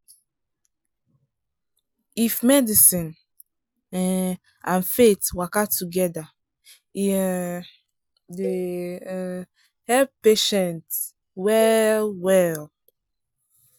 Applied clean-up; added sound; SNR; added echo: none; Cowbell; 18 dB; none.